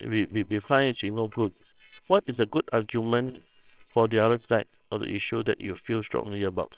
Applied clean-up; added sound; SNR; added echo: neural separator model SepFormer WHAMR!.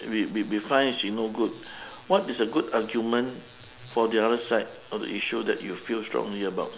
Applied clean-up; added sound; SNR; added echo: none; none; none; none.